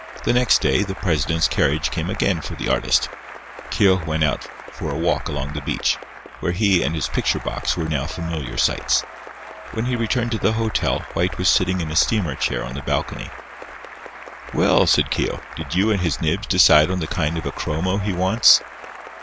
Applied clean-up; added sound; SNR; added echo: none; Applause / Cheering; 15 dB; none.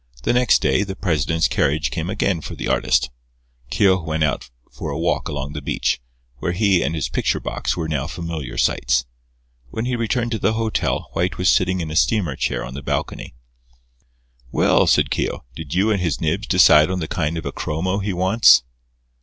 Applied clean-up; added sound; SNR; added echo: none; none; none; none.